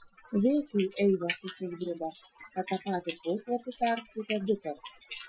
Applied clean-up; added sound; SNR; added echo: classical method Wiener filter.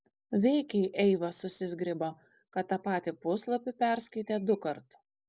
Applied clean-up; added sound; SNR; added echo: none; none; none; none.